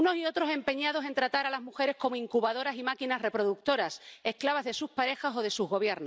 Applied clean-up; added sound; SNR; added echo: none; none; none; none.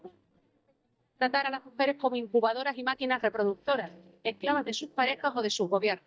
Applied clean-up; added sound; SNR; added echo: neural mask model DeepFilterNet 3.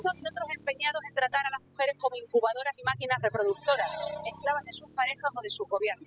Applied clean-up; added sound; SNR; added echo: classical method spectral subtraction.